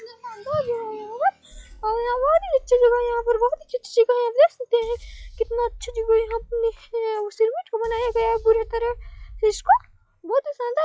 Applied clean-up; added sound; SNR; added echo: classical method log-MMSE.